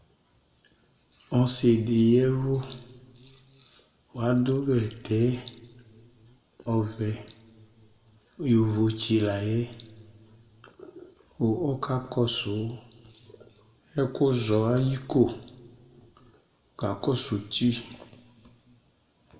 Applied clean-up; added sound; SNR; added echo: none; none; none; reverberation time 1.5 s.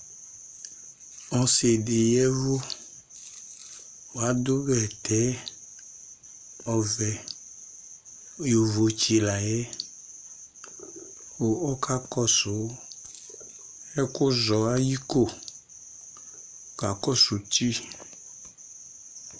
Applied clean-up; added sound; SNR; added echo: none; none; none; none.